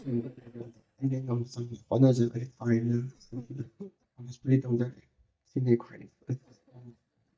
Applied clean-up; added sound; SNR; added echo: neural mask model DeepFilterNet 3.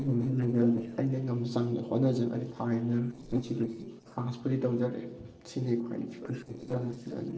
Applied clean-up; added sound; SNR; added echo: neural separator model SepFormer DNS4.